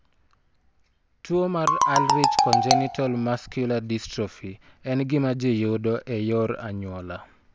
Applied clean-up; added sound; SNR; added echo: none; Marimba, xylophone; -4 dB; none.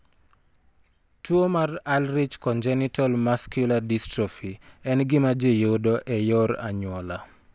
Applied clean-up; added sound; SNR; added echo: none; none; none; none.